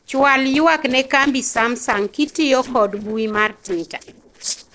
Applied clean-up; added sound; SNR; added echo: neural separator model SepFormer DNS4.